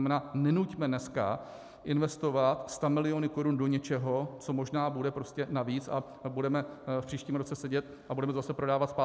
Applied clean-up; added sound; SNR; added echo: none; none; none; none.